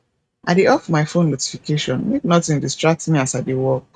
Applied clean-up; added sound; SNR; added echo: neural mask model RNNoise.